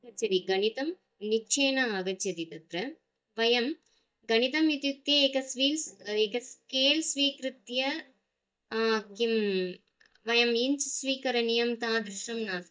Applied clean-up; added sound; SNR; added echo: neural mask model DeepFilterNet 3.